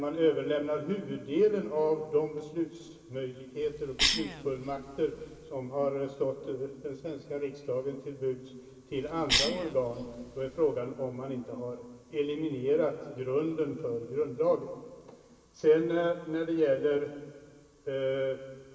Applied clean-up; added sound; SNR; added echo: none; Cough; 5 dB; reverberation time 2.2 s.